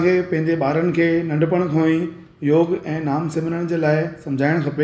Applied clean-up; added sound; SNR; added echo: none; none; none; none.